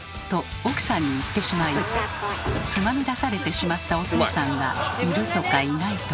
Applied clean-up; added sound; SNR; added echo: none; none; none; none.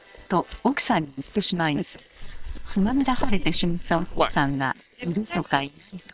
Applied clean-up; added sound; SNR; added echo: neural separator model SepFormer WHAM!.